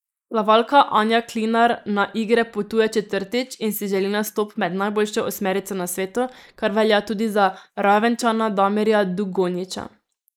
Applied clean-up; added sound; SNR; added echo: neural mask model Resemble Enhance denoiser.